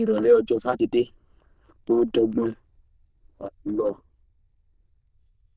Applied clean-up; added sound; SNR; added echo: neural diffusion model UNIVERSE++.